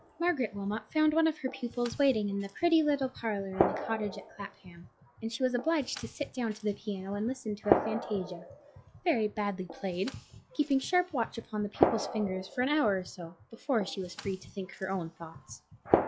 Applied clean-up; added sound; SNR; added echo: classical method log-MMSE.